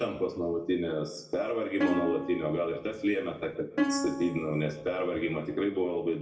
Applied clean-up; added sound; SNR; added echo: none; Plucked string instrument; 4 dB; reverberation time 0.7 s.